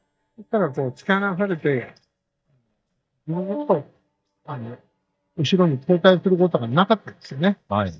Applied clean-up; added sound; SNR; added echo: neural mask model DeepFilterNet 3.